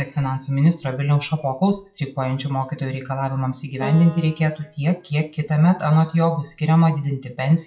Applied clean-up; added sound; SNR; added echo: classical method WPE with log-MMSE.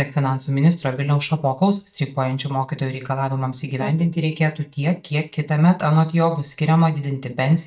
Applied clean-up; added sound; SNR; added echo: neural mask model DeepFilterNet 3.